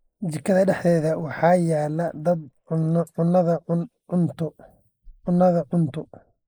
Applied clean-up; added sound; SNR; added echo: neural mask model Resemble Enhance denoiser.